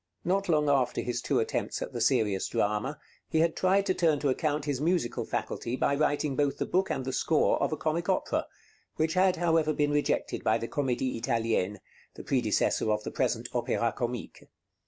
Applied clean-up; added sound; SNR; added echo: none; none; none; none.